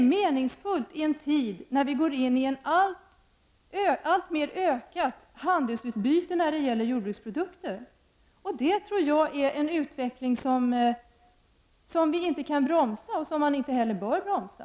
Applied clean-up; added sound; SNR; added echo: none; none; none; none.